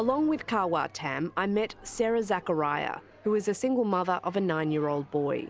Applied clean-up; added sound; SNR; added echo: none; none; none; none.